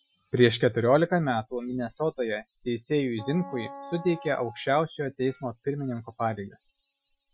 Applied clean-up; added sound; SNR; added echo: classical method Wiener filter.